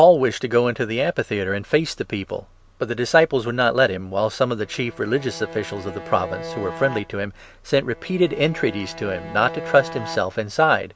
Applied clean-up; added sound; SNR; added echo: none; Bowed string instrument; 14 dB; none.